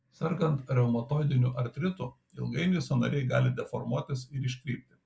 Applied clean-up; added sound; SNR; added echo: none; none; none; none.